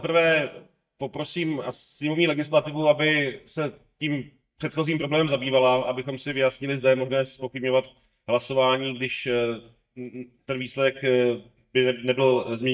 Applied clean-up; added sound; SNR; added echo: neural mask model DeepFilterNet 3.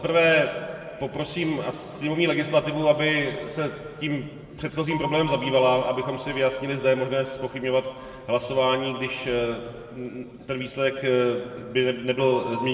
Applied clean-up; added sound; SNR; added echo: none; Bell; 17 dB; reverberation time 1.5 s.